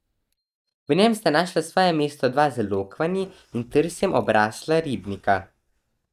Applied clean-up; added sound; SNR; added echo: neural mask model DeepFilterNet 3.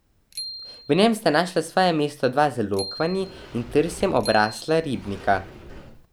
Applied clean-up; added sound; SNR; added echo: none; Sliding door + Bicycle bell; 15 dB; none.